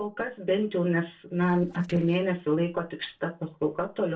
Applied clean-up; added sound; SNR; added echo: neural separator model SepFormer DNS4.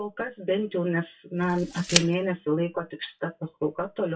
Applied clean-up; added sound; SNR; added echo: classical method WPE with log-MMSE.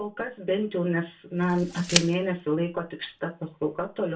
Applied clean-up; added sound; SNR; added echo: none; Tick; 6 dB; reverberation time 0.2 s.